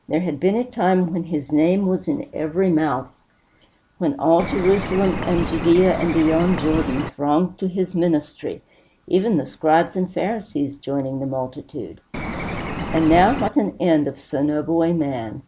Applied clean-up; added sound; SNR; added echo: none; Bird; 5 dB; none.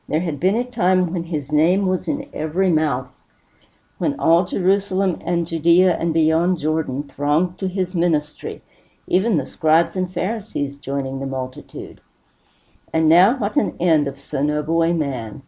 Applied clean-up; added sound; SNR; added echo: none; none; none; none.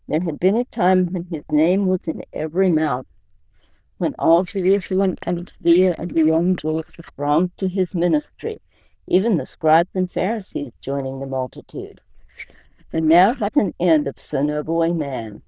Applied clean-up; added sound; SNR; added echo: neural diffusion model UNIVERSE++.